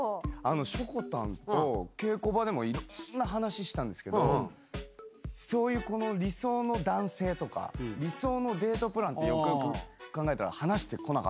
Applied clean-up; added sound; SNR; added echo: none; none; none; none.